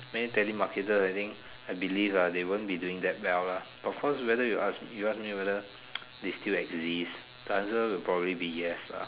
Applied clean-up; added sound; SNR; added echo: none; none; none; none.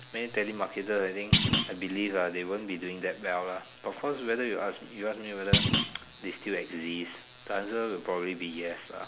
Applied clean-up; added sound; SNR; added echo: none; Thump, thud; -4 dB; none.